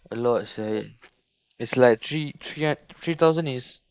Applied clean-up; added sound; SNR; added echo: neural mask model Resemble Enhance denoiser.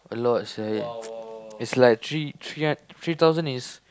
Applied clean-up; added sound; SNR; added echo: none; none; none; none.